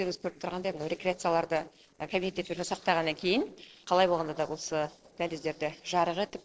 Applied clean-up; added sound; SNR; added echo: neural separator model SepFormer DNS4.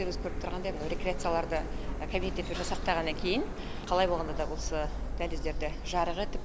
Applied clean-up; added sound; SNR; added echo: none; Printer; 1 dB; none.